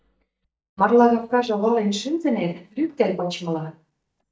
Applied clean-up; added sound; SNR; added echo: neural mask model DeepFilterNet 3.